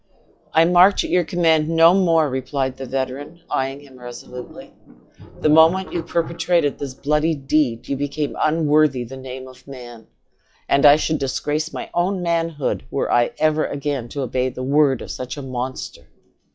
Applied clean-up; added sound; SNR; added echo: classical method log-MMSE.